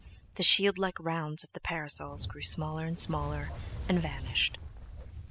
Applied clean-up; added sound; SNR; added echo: none; Fire; 13 dB; none.